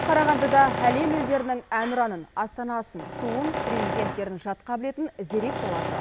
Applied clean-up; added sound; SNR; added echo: none; Tools; 5 dB; none.